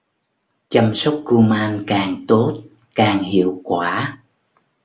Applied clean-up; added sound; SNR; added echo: none; none; none; none.